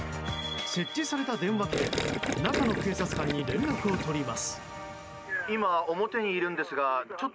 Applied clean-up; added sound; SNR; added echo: none; Gurgling; 2 dB; none.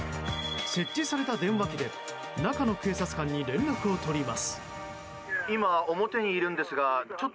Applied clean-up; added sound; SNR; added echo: none; none; none; none.